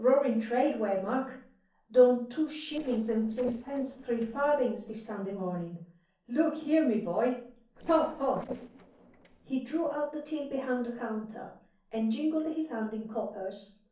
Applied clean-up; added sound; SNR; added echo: neural separator model SepFormer DNS4.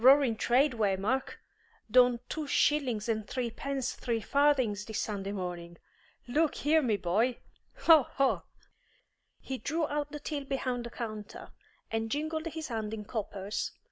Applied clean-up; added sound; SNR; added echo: none; none; none; none.